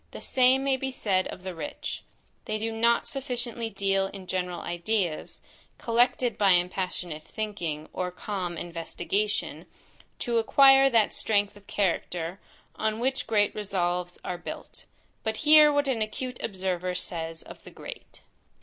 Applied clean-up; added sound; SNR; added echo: none; none; none; none.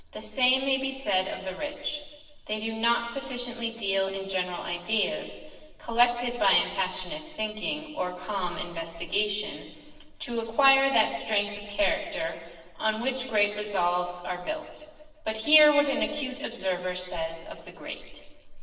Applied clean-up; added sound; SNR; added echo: none; none; none; reverberation time 1.4 s.